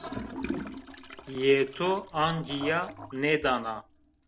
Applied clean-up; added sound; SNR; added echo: none; Toilet flush / Gurgling; 11 dB; none.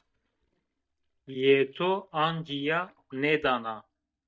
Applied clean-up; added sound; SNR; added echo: neural mask model DeepFilterNet 3.